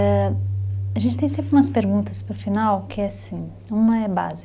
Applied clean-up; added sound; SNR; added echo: none; Keyboard (musical); 6 dB; none.